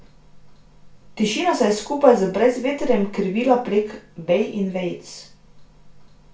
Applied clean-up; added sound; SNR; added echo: none; none; none; reverberation time 0.3 s.